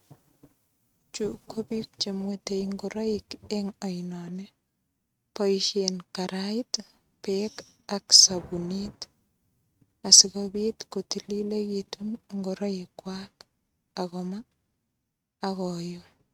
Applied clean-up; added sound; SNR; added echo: neural mask model RNNoise.